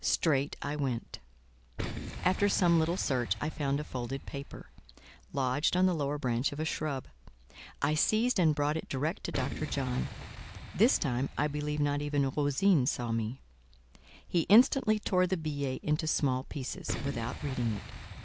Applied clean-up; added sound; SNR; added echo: none; Boom; 14 dB; none.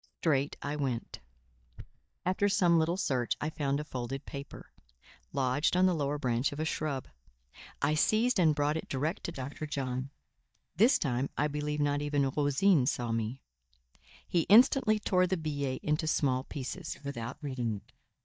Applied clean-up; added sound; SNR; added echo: neural mask model DeepFilterNet 3.